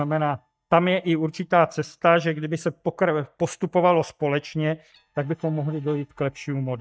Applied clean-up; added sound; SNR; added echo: neural mask model DeepFilterNet 3.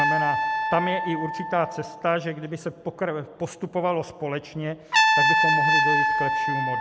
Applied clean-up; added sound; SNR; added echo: none; Trumpet; -4 dB; none.